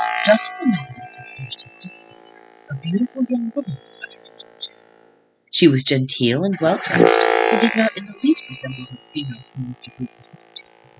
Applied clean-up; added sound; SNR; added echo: classical method spectral subtraction.